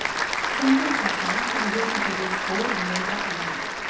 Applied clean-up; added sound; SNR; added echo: none; Applause / Crowd; -3 dB; reverberation time 0.7 s.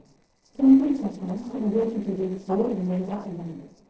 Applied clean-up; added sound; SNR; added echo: neural separator model SepFormer DNS4.